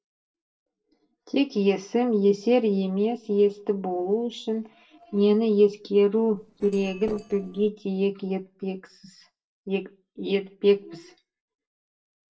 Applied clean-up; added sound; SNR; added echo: neural separator model SepFormer DNS4.